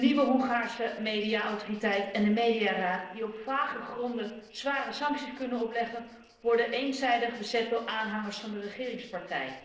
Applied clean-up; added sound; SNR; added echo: neural separator model SepFormer DNS4.